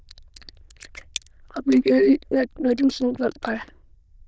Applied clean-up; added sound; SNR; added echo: neural diffusion model UNIVERSE++.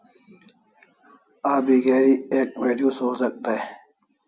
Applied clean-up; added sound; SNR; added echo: none; none; none; none.